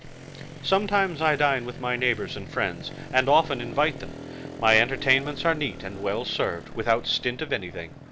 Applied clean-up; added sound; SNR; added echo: none; Motorcycle; 14 dB; none.